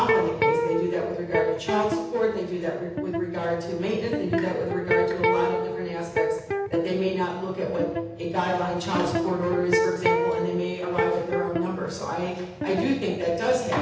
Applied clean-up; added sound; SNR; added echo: none; Electric guitar; 1 dB; reverberation time 0.8 s.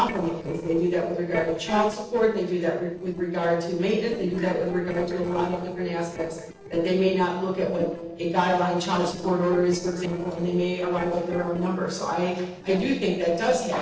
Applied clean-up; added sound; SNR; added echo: neural separator model SepFormer DNS4.